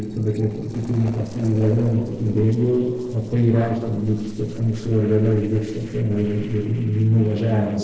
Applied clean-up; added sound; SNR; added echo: neural separator model SepFormer DNS4.